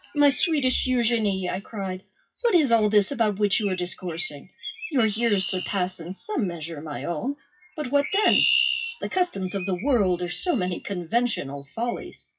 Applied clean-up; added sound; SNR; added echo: classical method WPE with log-MMSE.